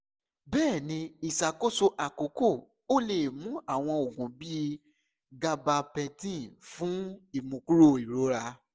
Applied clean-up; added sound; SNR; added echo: none; none; none; none.